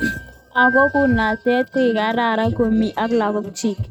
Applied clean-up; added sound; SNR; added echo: neural mask model RNNoise.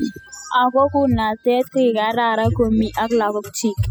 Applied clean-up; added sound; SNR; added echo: classical method spectral subtraction.